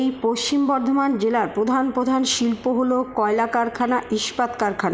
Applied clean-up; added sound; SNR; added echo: none; none; none; none.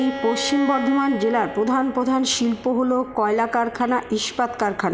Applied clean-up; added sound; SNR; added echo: none; Bowed string instrument; 13 dB; none.